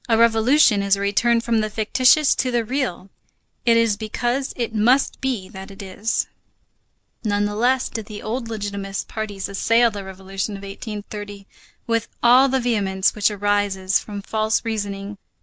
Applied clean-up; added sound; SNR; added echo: none; none; none; none.